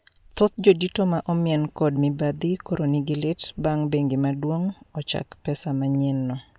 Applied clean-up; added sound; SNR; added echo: none; none; none; none.